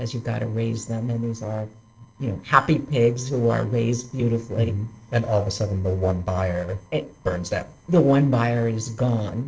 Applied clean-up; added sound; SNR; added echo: neural separator model SepFormer DNS4.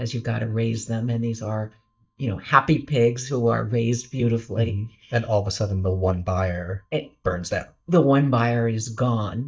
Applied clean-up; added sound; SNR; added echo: neural mask model DeepFilterNet 3.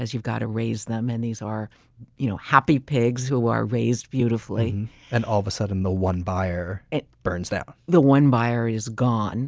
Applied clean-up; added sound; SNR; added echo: none; none; none; none.